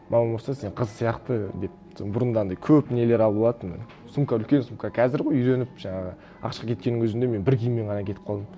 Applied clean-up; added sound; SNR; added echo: none; none; none; none.